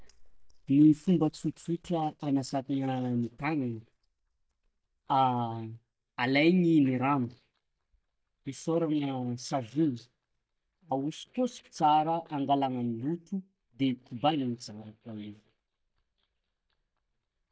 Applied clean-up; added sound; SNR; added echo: neural mask model DeepFilterNet 3.